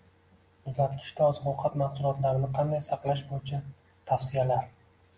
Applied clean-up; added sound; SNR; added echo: none; none; none; none.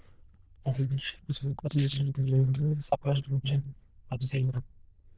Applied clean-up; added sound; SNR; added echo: neural diffusion model UNIVERSE++.